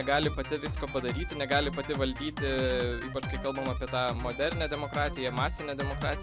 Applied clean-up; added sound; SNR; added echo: none; Drum kit; 4 dB; none.